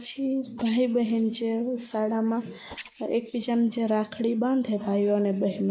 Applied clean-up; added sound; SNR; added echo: neural mask model Resemble Enhance denoiser.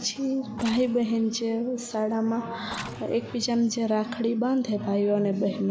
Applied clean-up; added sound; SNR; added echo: none; Mechanisms; 20 dB; none.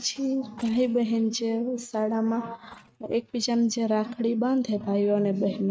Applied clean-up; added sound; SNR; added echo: neural mask model RNNoise.